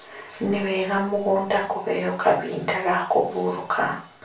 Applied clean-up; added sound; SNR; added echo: none; none; none; reverberation time 0.3 s.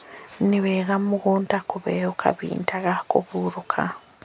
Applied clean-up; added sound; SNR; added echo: none; none; none; none.